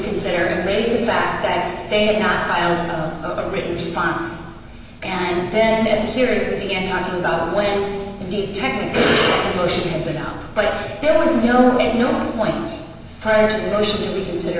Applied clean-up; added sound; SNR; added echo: none; none; none; reverberation time 1.2 s.